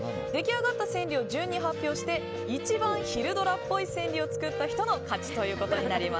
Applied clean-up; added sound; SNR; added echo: none; Piano; 5 dB; none.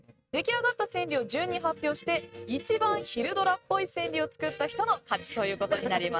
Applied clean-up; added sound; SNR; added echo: neural mask model RNNoise.